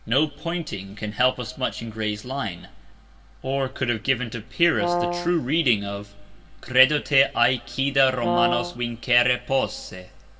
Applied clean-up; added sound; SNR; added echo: none; Brass instrument; 3 dB; reverberation time 1.1 s.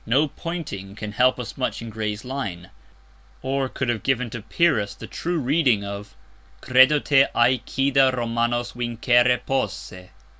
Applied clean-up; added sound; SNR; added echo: none; none; none; none.